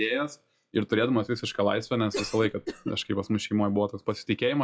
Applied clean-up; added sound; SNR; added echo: classical method log-MMSE.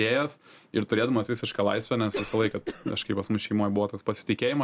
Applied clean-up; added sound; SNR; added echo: none; Cough; 12 dB; none.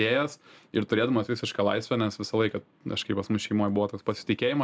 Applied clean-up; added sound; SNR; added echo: none; none; none; none.